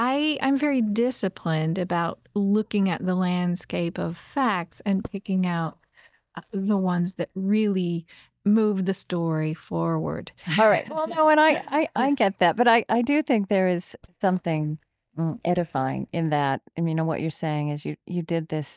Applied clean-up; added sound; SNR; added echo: neural mask model DeepFilterNet 3.